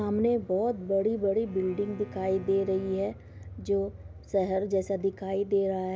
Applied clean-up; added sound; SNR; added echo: none; Bowed string instrument; 19 dB; none.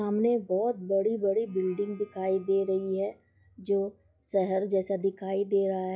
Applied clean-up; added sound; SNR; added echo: classical method log-MMSE.